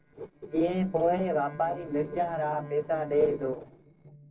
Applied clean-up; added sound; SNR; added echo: neural separator model SepFormer DNS4.